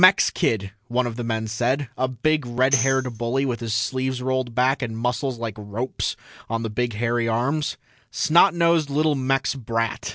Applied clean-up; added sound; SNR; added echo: none; Tambourine; 9 dB; none.